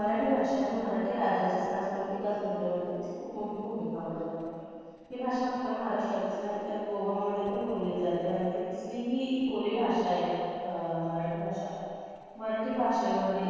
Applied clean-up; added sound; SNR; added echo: neural separator model SepFormer DNS4.